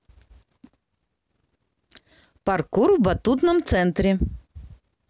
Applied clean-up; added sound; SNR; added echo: none; none; none; none.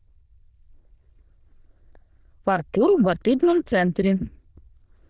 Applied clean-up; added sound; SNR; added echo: neural diffusion model UNIVERSE++.